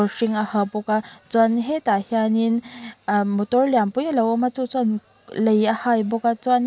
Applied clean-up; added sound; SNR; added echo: none; none; none; none.